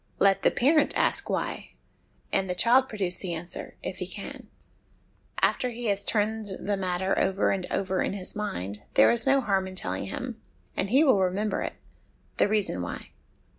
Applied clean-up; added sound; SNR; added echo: none; none; none; none.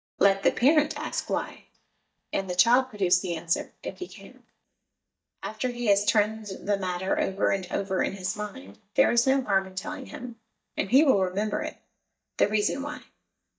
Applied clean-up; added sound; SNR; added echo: neural mask model DeepFilterNet 3.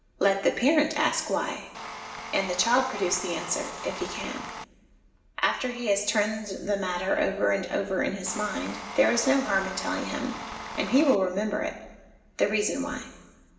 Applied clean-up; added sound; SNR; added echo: none; Tools; 10 dB; reverberation time 1.2 s.